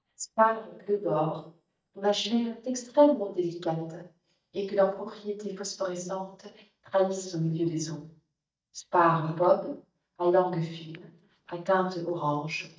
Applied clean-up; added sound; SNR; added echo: neural mask model DeepFilterNet 3.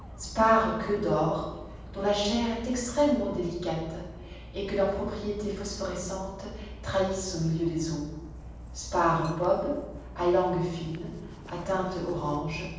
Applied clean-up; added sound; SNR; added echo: none; Dog; 14 dB; reverberation time 1.2 s.